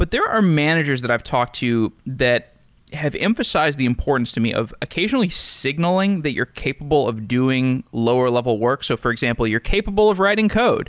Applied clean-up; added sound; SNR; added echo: none; none; none; none.